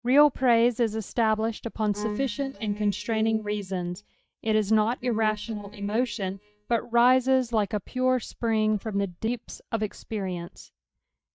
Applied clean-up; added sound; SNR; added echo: neural mask model DeepFilterNet 3.